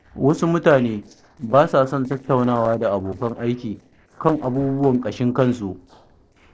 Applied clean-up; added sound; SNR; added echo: neural separator model SepFormer DNS4.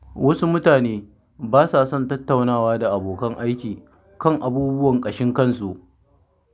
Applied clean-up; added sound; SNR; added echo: none; none; none; none.